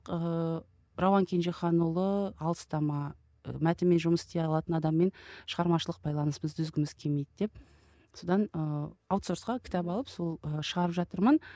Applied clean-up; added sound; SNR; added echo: none; none; none; none.